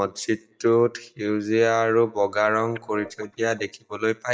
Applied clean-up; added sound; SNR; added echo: neural mask model DeepFilterNet 3.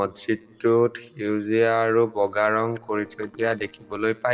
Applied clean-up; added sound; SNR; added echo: neural separator model SepFormer DNS4.